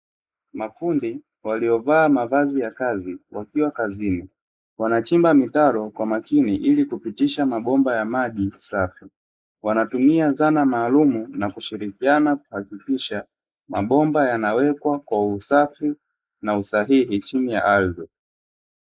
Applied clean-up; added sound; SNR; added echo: neural mask model Resemble Enhance denoiser.